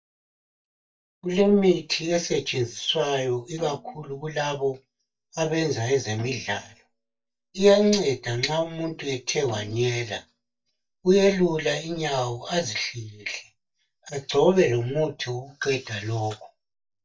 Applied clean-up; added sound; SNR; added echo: neural mask model DeepFilterNet 3.